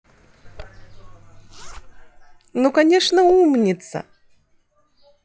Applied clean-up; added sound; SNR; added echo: classical method log-MMSE.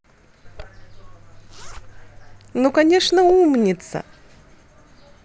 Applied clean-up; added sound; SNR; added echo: none; Zipper (clothing); 16 dB; none.